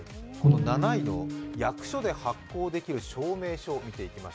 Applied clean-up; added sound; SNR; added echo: none; Bowed string instrument; -3 dB; none.